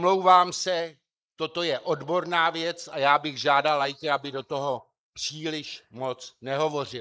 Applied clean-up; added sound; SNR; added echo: neural mask model Resemble Enhance denoiser.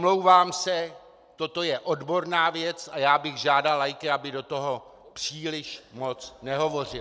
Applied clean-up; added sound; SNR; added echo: none; none; none; none.